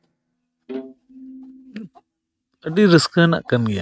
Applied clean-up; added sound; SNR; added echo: neural mask model RNNoise.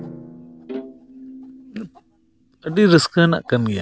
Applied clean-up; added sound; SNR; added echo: none; Drum + Bowed string instrument; 18 dB; none.